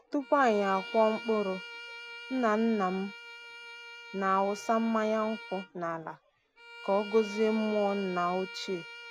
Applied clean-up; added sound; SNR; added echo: none; Bowed string instrument; 14 dB; none.